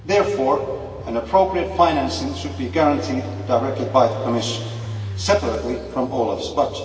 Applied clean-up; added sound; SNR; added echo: none; Engine; 11 dB; reverberation time 2.1 s.